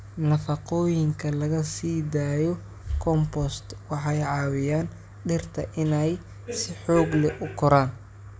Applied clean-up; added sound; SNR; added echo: none; none; none; none.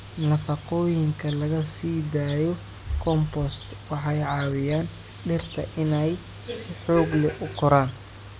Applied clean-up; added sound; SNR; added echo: none; Bird; 19 dB; none.